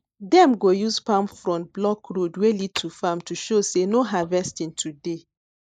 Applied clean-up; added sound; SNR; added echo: neural mask model Resemble Enhance denoiser.